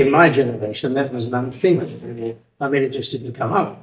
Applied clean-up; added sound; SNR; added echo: neural mask model DeepFilterNet 3.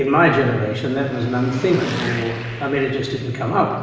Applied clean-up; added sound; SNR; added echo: none; Car passing by / Traffic noise, roadway noise / Engine; 14 dB; reverberation time 1.3 s.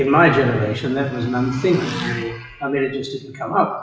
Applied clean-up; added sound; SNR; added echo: classical method WPE with log-MMSE.